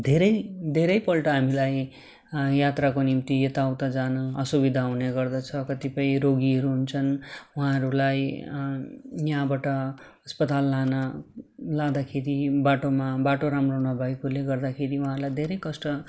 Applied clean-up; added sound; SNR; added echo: neural mask model Resemble Enhance denoiser.